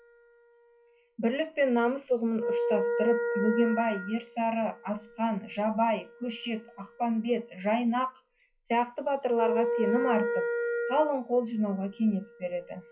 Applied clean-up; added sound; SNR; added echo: classical method log-MMSE.